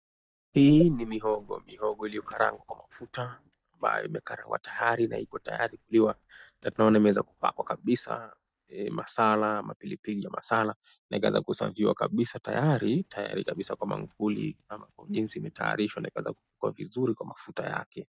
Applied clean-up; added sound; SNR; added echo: neural mask model DeepFilterNet 3.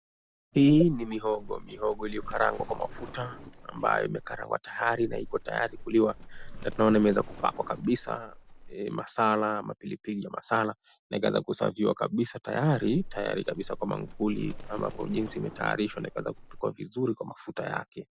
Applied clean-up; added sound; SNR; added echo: none; Livestock, farm animals, working animals; 12 dB; none.